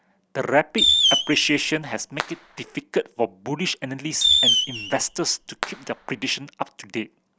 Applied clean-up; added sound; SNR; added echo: none; Fireworks; -3 dB; none.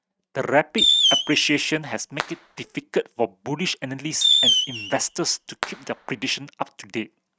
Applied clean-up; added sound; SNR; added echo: neural mask model RNNoise.